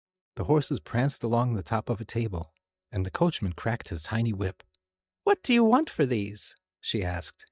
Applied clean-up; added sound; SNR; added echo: neural mask model DeepFilterNet 3.